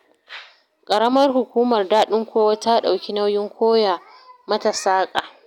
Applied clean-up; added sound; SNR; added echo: none; none; none; none.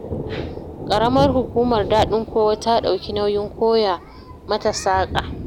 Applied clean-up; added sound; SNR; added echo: none; Thunder; 9 dB; none.